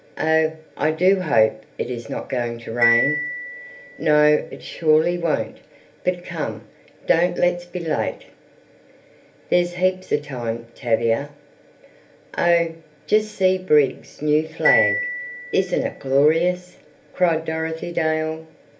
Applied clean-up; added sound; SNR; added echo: none; Marimba, xylophone; 6 dB; reverberation time 0.3 s.